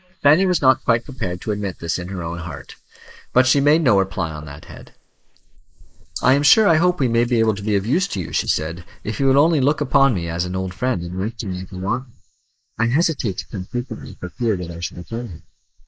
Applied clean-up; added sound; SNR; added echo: neural mask model Resemble Enhance denoiser.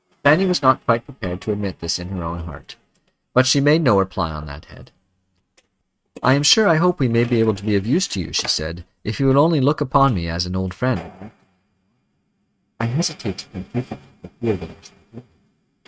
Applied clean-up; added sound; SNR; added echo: neural mask model RNNoise.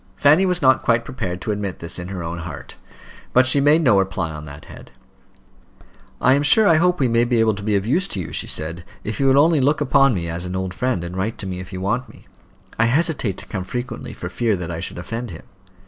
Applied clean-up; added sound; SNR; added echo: none; none; none; none.